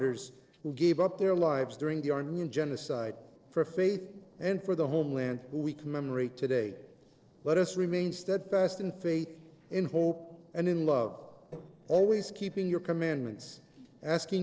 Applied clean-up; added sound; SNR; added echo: neural separator model SepFormer DNS4.